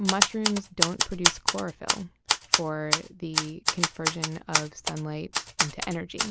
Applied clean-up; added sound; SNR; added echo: none; Typewriter; -5 dB; none.